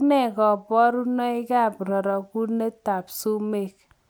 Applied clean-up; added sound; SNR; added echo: none; none; none; none.